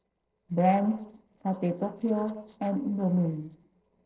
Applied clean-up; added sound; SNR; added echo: neural separator model SepFormer DNS4.